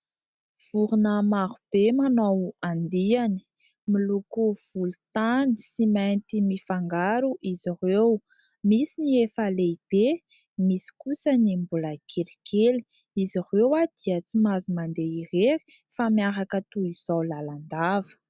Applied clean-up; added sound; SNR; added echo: none; none; none; none.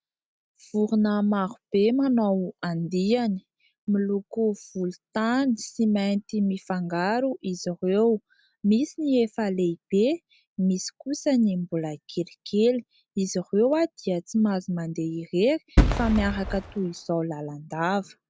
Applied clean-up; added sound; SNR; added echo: none; Fireworks; -1 dB; none.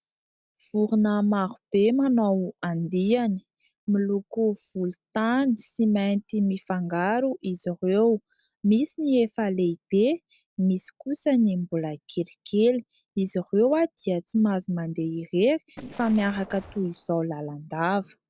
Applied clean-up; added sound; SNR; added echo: neural separator model SepFormer DNS4.